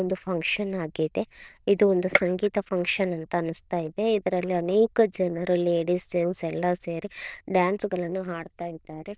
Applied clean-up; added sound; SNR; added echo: neural diffusion model UNIVERSE++.